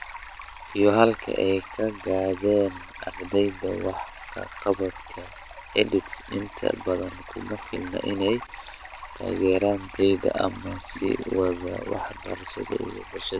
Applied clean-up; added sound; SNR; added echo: none; Stream; 16 dB; none.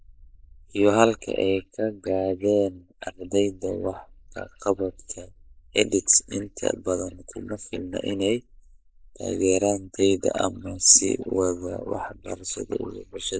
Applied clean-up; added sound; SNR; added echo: neural mask model Resemble Enhance denoiser.